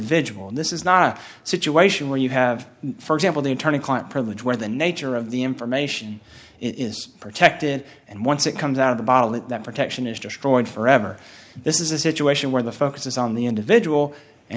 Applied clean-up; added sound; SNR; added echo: none; none; none; none.